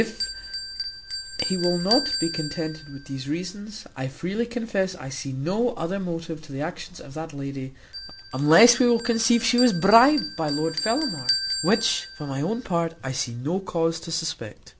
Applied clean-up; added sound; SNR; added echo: none; Bell; 9 dB; none.